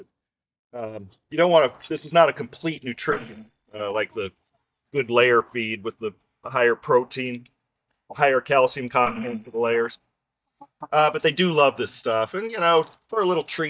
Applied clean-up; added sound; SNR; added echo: neural mask model DeepFilterNet 3.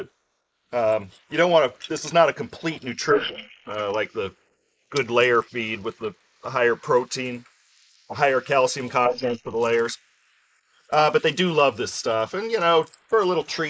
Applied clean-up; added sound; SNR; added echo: neural mask model Resemble Enhance denoiser.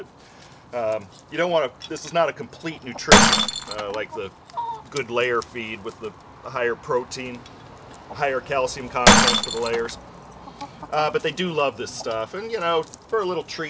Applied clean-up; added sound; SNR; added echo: none; Shatter; -1 dB; none.